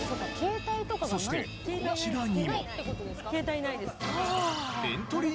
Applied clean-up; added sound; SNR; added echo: none; Wind / Rain; 17 dB; none.